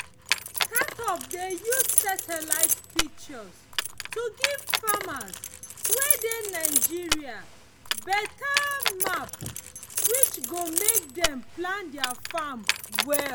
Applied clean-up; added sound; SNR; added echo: none; Keys jangling; -4 dB; none.